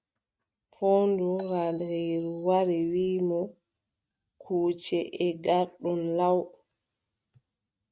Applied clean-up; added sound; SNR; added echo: neural mask model RNNoise.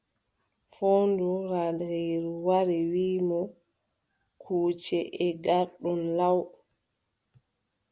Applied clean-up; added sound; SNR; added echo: none; none; none; none.